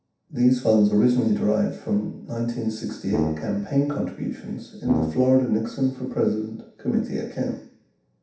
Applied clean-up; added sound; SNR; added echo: none; Brass instrument; 7 dB; reverberation time 0.7 s.